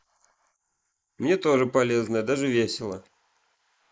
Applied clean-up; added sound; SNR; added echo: neural mask model Resemble Enhance denoiser.